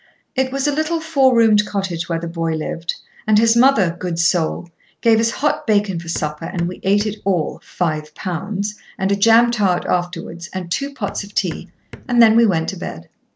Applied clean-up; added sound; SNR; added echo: none; Hammer; 19 dB; none.